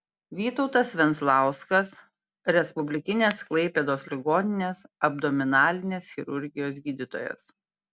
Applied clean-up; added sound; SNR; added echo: none; none; none; none.